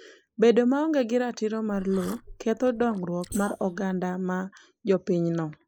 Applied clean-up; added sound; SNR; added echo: neural mask model Resemble Enhance denoiser.